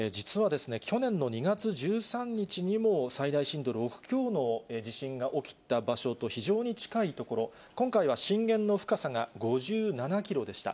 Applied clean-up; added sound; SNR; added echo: none; none; none; none.